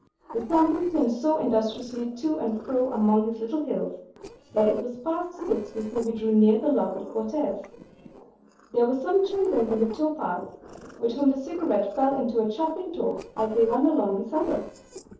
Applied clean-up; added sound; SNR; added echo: neural separator model SepFormer DNS4.